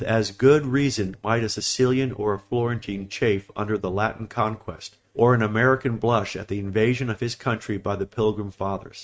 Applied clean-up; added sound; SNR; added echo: neural mask model RNNoise.